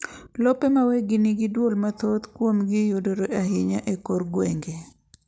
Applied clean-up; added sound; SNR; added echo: none; none; none; none.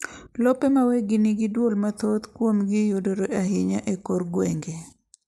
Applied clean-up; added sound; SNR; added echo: neural mask model Resemble Enhance denoiser.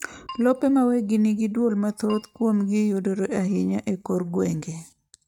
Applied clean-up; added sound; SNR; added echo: neural mask model RNNoise.